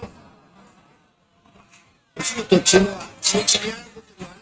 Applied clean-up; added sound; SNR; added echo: neural mask model RNNoise.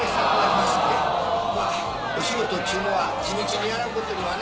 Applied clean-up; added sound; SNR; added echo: none; Crowd; -4 dB; none.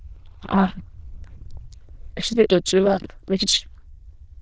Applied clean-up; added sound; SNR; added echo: neural diffusion model UNIVERSE++.